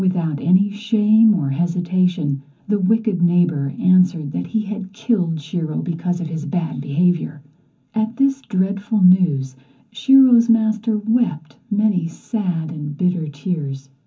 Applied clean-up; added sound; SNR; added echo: none; none; none; reverberation time 0.3 s.